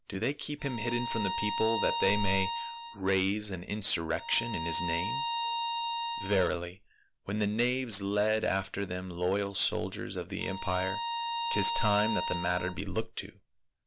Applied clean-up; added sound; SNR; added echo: none; Bowed string instrument; 3 dB; none.